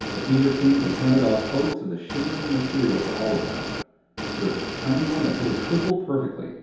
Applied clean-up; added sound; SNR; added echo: none; Motor vehicle (road) / Engine; 6 dB; reverberation time 0.8 s.